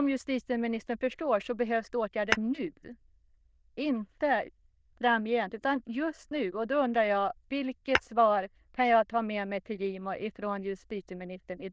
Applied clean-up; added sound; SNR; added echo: neural diffusion model UNIVERSE++.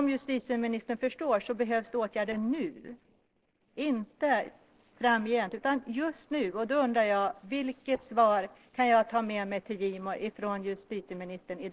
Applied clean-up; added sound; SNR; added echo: neural separator model SepFormer DNS4.